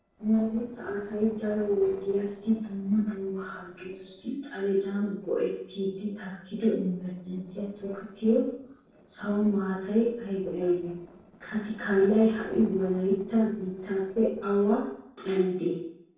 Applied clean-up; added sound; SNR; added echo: neural separator model SepFormer DNS4.